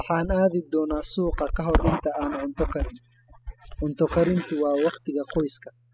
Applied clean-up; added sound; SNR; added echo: classical method spectral subtraction.